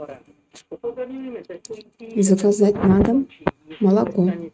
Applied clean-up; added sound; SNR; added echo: neural mask model RNNoise.